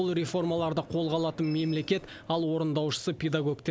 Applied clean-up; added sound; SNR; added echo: none; none; none; none.